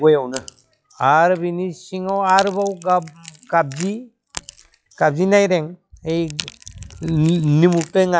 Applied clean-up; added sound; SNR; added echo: classical method log-MMSE.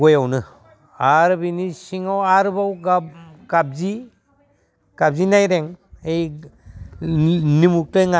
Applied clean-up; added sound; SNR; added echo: none; none; none; none.